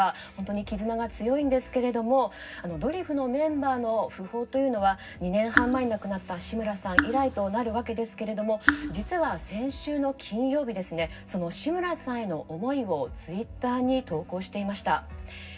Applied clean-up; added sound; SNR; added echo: none; Raindrop / Drip; 1 dB; reverberation time 0.4 s.